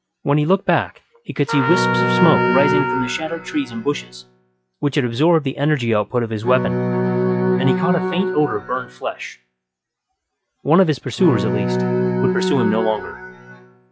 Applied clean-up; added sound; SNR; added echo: classical method log-MMSE.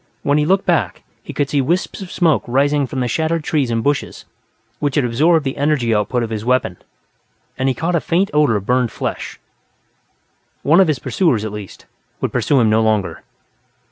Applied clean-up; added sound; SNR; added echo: none; none; none; none.